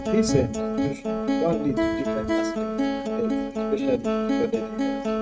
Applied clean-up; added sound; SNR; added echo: neural mask model RNNoise.